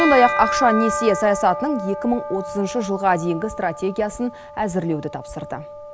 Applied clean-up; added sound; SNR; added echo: none; Bell; 6 dB; none.